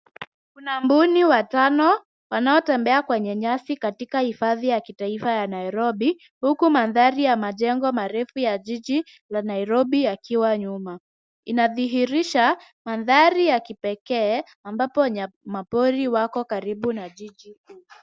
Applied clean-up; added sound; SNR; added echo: none; none; none; none.